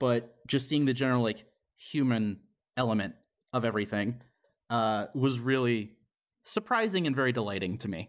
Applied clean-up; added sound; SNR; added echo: none; none; none; none.